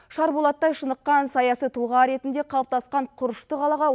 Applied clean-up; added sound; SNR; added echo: none; none; none; none.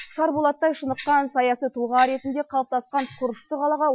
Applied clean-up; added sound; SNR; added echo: classical method Wiener filter.